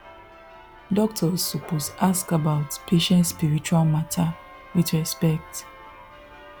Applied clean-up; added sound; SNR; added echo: none; Church bell + Wind instrument, woodwind instrument; 20 dB; none.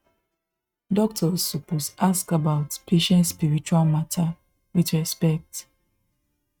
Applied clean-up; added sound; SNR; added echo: neural mask model RNNoise.